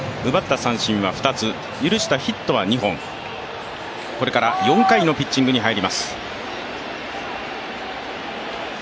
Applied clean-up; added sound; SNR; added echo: none; none; none; none.